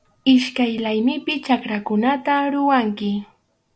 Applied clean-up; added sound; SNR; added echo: none; none; none; none.